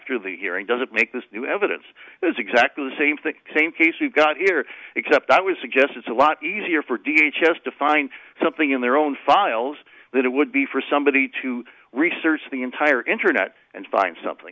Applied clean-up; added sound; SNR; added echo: none; none; none; none.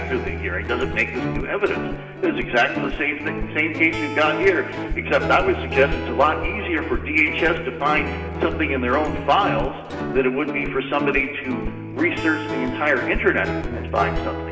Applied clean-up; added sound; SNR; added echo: none; Guitar; 5 dB; reverberation time 2.8 s.